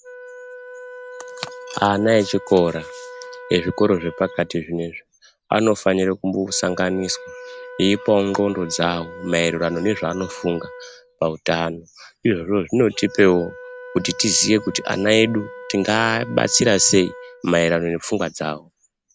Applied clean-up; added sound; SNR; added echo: none; Wind instrument, woodwind instrument; 17 dB; none.